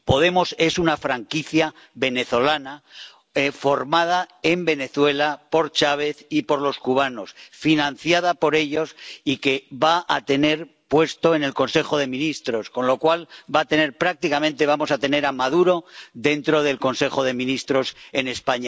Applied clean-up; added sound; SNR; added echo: none; none; none; none.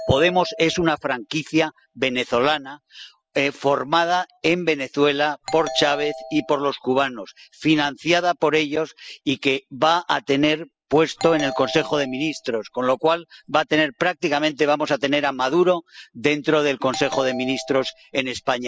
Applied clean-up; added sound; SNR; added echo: classical method spectral subtraction.